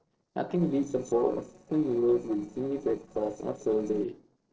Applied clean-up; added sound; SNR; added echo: neural separator model SepFormer DNS4.